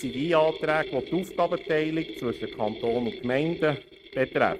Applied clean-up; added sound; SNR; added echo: neural mask model RNNoise.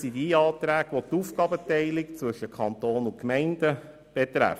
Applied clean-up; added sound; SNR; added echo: none; none; none; none.